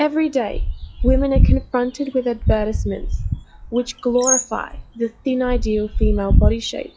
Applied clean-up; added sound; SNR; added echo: classical method log-MMSE.